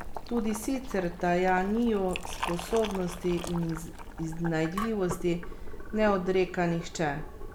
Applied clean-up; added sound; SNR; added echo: none; Liquid + Boiling; 8 dB; none.